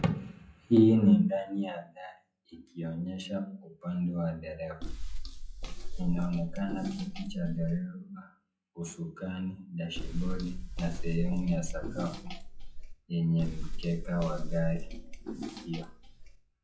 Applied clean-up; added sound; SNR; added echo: classical method WPE with log-MMSE.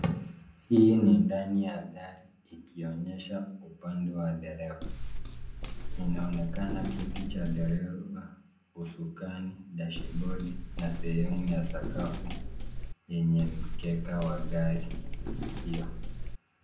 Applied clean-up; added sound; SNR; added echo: none; Walk, footsteps; 2 dB; reverberation time 0.6 s.